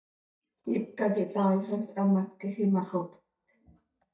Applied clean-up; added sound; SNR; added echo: neural mask model DeepFilterNet 3.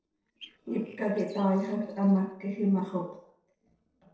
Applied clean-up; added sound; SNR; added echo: neural separator model SepFormer DNS4.